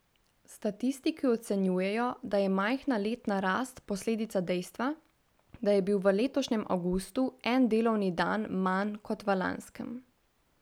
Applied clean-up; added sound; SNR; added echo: none; none; none; none.